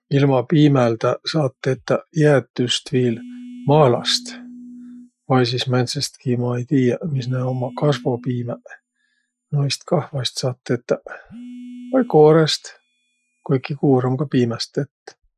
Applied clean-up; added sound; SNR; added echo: classical method Wiener filter.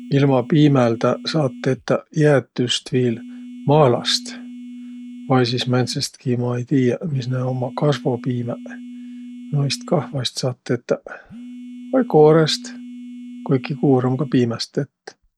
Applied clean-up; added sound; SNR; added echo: none; Telephone; 16 dB; none.